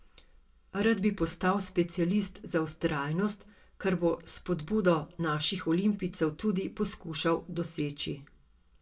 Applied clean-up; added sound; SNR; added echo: none; none; none; reverberation time 0.2 s.